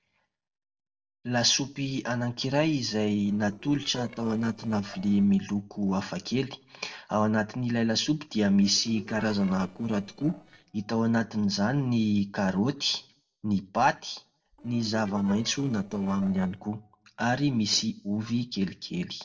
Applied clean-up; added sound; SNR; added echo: neural separator model SepFormer DNS4.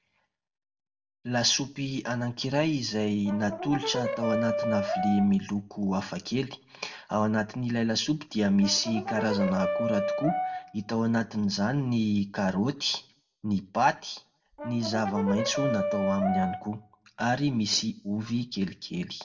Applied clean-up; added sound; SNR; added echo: none; Brass instrument; 3 dB; reverberation time 0.2 s.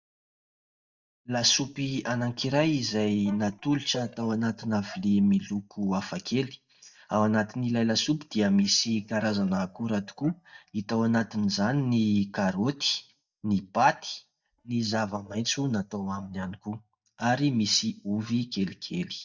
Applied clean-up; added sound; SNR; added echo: neural mask model DeepFilterNet 3.